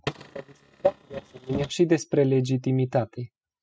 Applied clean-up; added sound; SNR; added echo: neural mask model RNNoise.